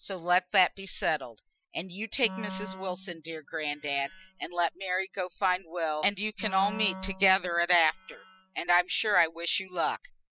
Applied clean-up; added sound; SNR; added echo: classical method spectral subtraction.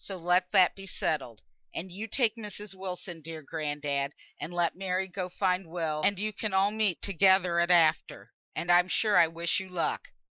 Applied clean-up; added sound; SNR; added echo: neural mask model Resemble Enhance denoiser.